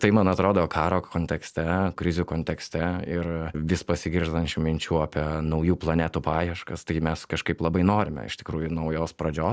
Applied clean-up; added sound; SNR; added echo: none; none; none; none.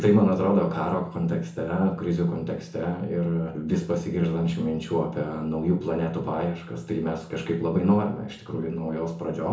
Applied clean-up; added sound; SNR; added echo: none; none; none; reverberation time 0.7 s.